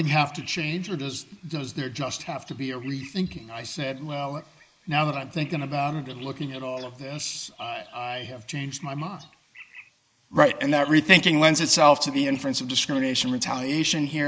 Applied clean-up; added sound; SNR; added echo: neural mask model Resemble Enhance denoiser.